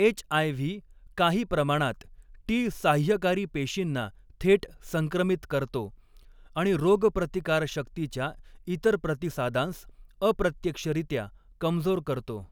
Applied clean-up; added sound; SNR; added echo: none; none; none; none.